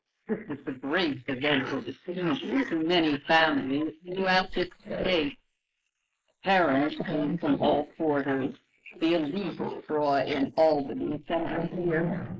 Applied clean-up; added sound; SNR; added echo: neural mask model Resemble Enhance denoiser.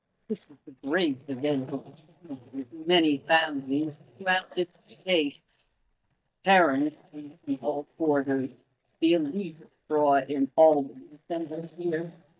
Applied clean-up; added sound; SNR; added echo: neural mask model DeepFilterNet 3.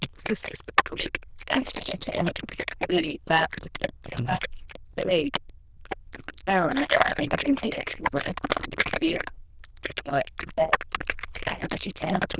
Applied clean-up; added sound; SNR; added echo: neural diffusion model UNIVERSE++.